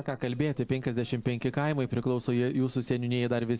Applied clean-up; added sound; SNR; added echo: neural separator model SepFormer DNS4.